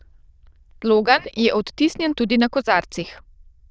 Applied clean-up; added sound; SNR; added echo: neural diffusion model UNIVERSE++.